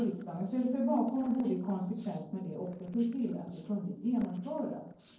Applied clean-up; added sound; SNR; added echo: neural separator model SepFormer DNS4.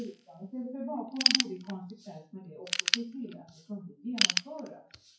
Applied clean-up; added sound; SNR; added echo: classical method WPE with log-MMSE.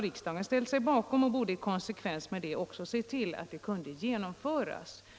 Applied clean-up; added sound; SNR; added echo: none; none; none; none.